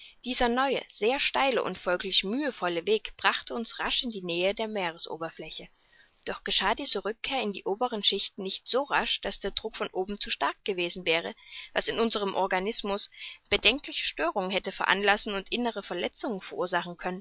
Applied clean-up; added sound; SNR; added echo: none; none; none; none.